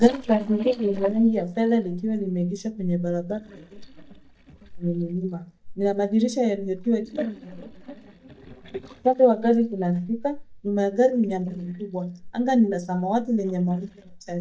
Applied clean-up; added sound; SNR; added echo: neural mask model DeepFilterNet 3.